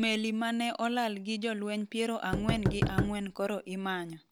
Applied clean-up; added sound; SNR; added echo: none; Knock; 1 dB; none.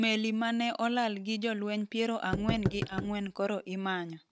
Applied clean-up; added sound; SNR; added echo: neural mask model RNNoise.